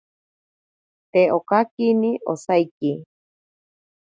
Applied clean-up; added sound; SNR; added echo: none; none; none; none.